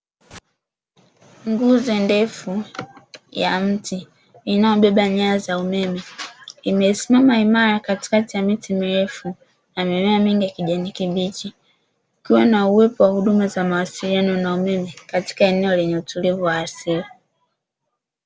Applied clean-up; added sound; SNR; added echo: none; none; none; none.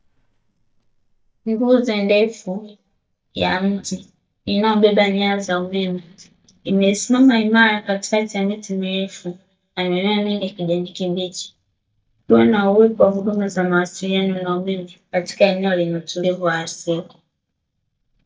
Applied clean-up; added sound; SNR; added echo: neural mask model DeepFilterNet 3.